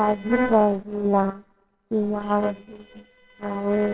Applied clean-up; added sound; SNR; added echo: neural separator model SepFormer WHAMR!.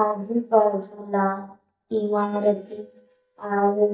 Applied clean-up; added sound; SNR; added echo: neural mask model DeepFilterNet 3.